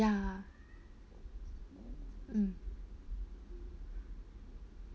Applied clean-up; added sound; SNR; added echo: none; none; none; none.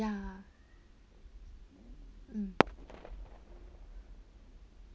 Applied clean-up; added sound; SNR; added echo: none; Fireworks; -4 dB; none.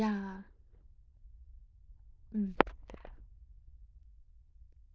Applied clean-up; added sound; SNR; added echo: neural diffusion model UNIVERSE++.